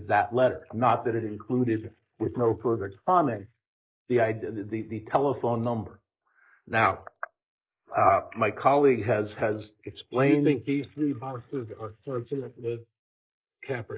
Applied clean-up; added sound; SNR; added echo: neural mask model Resemble Enhance denoiser.